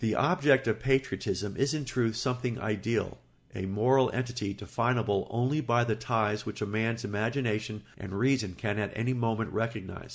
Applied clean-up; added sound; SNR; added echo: none; none; none; none.